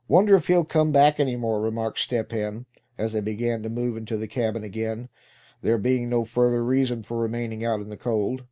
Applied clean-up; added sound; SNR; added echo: none; none; none; none.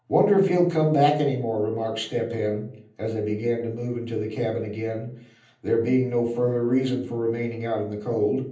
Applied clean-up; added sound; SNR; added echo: none; none; none; reverberation time 0.6 s.